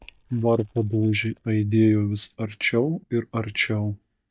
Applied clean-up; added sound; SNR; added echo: neural mask model DeepFilterNet 3.